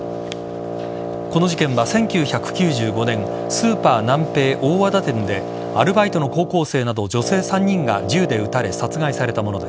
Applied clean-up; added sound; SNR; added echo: none; Wind instrument, woodwind instrument; 7 dB; none.